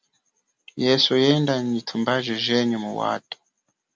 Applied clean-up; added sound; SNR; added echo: none; none; none; none.